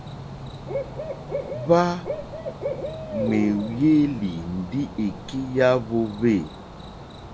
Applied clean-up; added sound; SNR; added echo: none; Cricket / Bird; 8 dB; none.